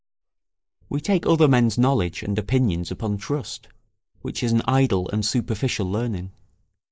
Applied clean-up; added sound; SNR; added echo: neural mask model Resemble Enhance denoiser.